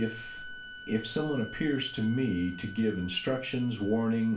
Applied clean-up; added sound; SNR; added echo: none; Bowed string instrument; 15 dB; reverberation time 0.3 s.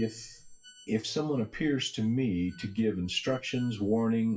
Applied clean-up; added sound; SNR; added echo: classical method WPE with log-MMSE.